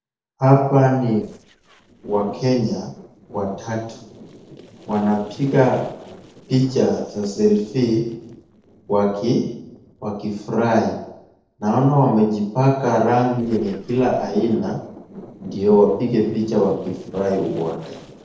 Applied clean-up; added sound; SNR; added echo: neural separator model SepFormer DNS4.